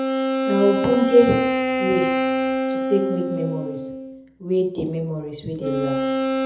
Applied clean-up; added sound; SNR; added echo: none; Wind instrument, woodwind instrument; 0 dB; reverberation time 0.7 s.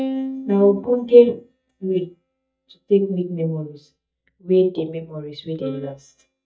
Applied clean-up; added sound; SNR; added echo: neural mask model DeepFilterNet 3.